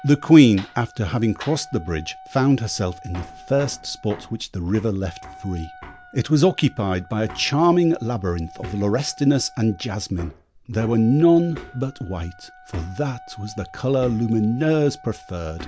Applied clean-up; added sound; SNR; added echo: none; Wind instrument, woodwind instrument + Hammer; 20 dB; none.